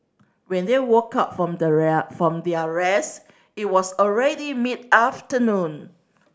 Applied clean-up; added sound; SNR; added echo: none; none; none; none.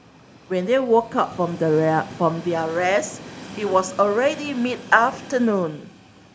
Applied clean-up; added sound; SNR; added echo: none; Train; 17 dB; none.